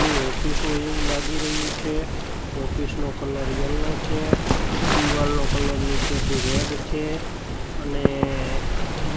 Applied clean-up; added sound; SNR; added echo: none; Knock / Wood + Waves, surf; -3 dB; none.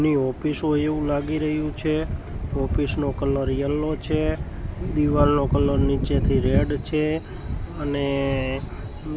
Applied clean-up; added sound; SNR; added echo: none; none; none; none.